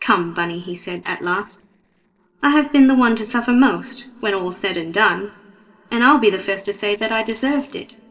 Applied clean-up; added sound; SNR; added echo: neural separator model SepFormer DNS4.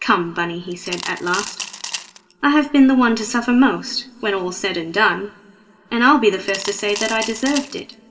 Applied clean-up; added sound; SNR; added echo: none; Coin (dropping) / Glass; 12 dB; reverberation time 2.1 s.